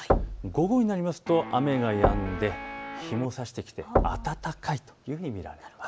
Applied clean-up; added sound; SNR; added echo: none; Guitar + Knock / Wood / Percussion; 2 dB; none.